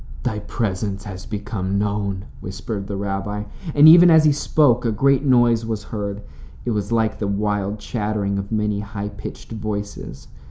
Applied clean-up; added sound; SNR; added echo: none; none; none; none.